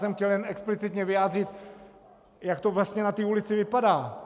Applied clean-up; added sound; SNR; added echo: none; none; none; none.